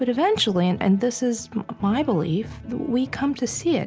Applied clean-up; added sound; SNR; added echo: none; none; none; none.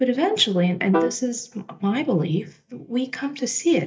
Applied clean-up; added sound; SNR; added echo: neural mask model DeepFilterNet 3.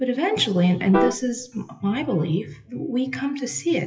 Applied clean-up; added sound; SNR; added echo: classical method WPE with log-MMSE.